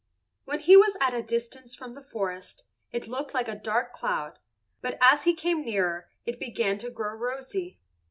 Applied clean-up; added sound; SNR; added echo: none; none; none; none.